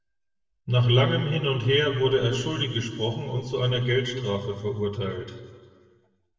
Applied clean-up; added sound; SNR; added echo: none; none; none; reverberation time 1.6 s.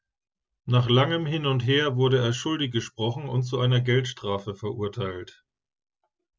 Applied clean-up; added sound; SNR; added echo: none; none; none; none.